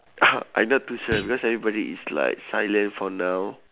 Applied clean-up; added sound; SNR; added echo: none; Thump, thud; 14 dB; none.